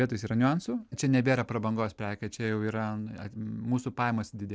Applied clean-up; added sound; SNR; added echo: none; none; none; none.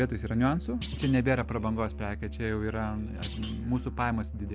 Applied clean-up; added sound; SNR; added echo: none; Musical instrument + Thump, thud; 7 dB; none.